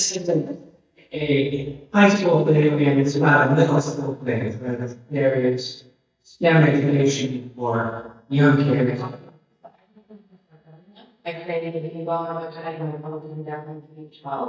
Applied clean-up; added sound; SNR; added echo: neural mask model DeepFilterNet 3.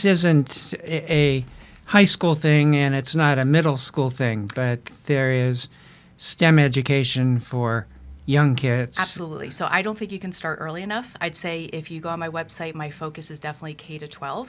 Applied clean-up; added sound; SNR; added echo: none; none; none; none.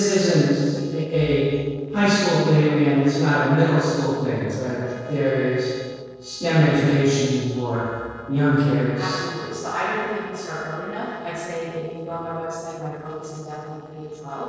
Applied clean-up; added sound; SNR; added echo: neural separator model SepFormer DNS4.